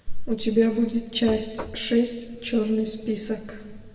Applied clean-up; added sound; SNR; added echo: none; Knock; 15 dB; reverberation time 1.6 s.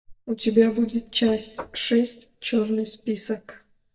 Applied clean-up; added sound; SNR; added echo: neural mask model DeepFilterNet 3.